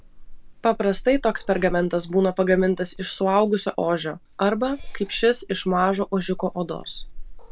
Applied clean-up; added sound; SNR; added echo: none; Meow / Purr; 14 dB; none.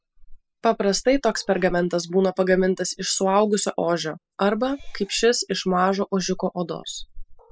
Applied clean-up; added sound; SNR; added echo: classical method spectral subtraction.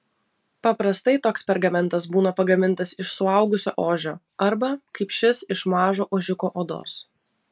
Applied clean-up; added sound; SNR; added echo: none; none; none; none.